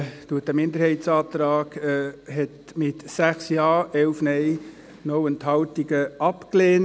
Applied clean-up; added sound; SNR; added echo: none; none; none; none.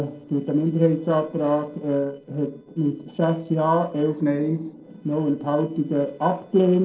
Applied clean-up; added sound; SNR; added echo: neural separator model SepFormer DNS4.